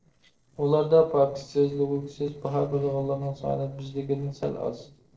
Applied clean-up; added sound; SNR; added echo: neural separator model SepFormer DNS4.